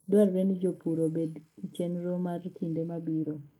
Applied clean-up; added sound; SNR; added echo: neural mask model Resemble Enhance denoiser.